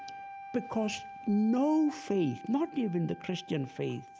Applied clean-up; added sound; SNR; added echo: none; Wind instrument, woodwind instrument; 15 dB; none.